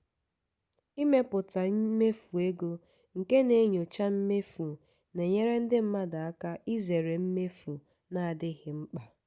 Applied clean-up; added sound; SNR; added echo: none; none; none; none.